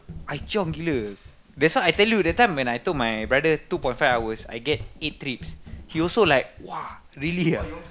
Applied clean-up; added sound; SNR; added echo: none; Run; 16 dB; none.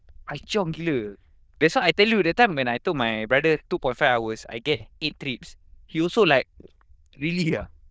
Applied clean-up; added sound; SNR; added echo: neural diffusion model UNIVERSE++.